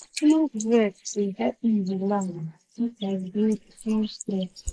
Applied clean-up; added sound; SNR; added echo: neural mask model Resemble Enhance denoiser.